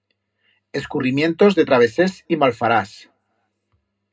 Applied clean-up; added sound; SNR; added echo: none; none; none; reverberation time 0.2 s.